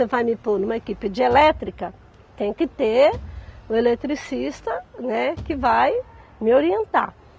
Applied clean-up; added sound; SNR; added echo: none; Bass drum / Thump, thud; 18 dB; none.